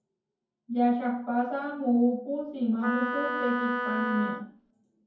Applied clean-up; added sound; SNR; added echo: none; Wind instrument, woodwind instrument; 3 dB; reverberation time 0.6 s.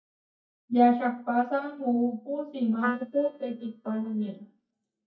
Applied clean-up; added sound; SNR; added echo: neural mask model DeepFilterNet 3.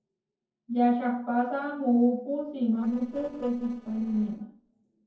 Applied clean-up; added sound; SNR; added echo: neural separator model SepFormer DNS4.